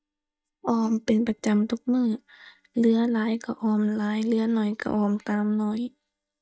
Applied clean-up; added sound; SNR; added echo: neural mask model DeepFilterNet 3.